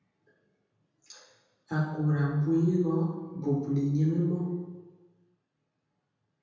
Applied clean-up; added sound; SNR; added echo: none; none; none; reverberation time 1.2 s.